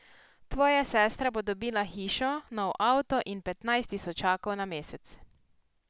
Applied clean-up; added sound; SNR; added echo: none; none; none; none.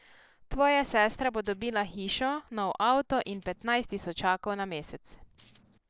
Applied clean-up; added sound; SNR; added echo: neural separator model SepFormer DNS4.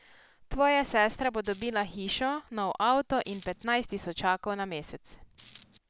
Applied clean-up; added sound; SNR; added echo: none; Coin (dropping); 16 dB; none.